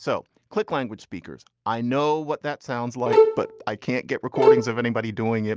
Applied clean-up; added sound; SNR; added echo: none; Bowed string instrument; -5 dB; none.